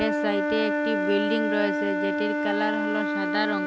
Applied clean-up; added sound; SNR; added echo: none; Wind instrument, woodwind instrument; -3 dB; none.